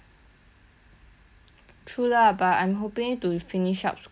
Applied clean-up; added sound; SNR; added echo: none; none; none; none.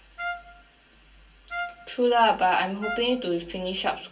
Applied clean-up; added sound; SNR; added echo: none; Trumpet; 12 dB; reverberation time 0.2 s.